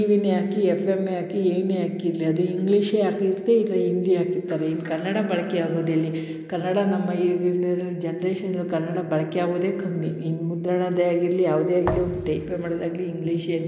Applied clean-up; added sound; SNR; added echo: none; Thump, thud; 10 dB; none.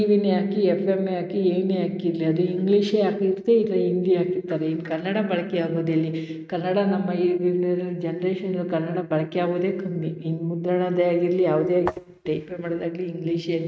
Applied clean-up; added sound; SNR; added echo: neural mask model RNNoise.